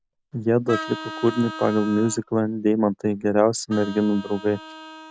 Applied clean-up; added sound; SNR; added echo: none; Vehicle horn, car horn, honking; 14 dB; none.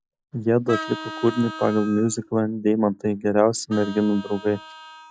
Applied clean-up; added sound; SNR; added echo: classical method log-MMSE.